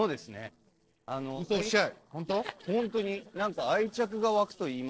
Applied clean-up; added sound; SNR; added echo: neural separator model SepFormer DNS4.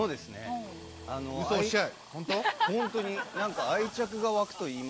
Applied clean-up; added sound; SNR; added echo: none; Sink (filling or washing) / Water tap, faucet; 19 dB; none.